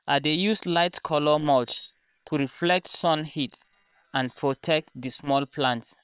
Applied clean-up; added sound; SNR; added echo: neural separator model SepFormer WHAM!.